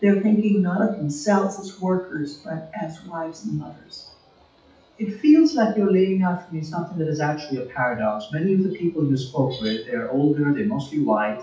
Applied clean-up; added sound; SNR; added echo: classical method WPE with log-MMSE.